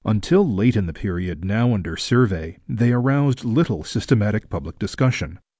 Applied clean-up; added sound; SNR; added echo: none; none; none; none.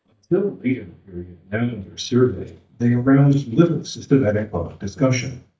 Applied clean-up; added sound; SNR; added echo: neural mask model DeepFilterNet 3.